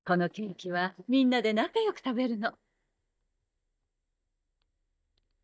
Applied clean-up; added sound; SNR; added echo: neural mask model DeepFilterNet 3.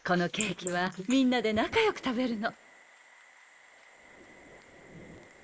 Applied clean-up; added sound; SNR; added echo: neural mask model Resemble Enhance denoiser.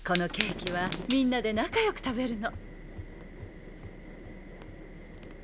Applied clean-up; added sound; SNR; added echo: none; Fire; 7 dB; none.